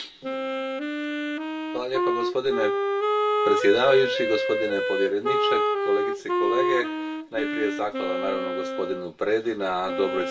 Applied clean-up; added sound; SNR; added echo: none; Wind instrument, woodwind instrument; -1 dB; reverberation time 0.2 s.